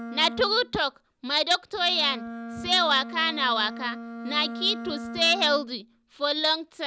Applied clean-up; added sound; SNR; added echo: none; Bowed string instrument; 12 dB; none.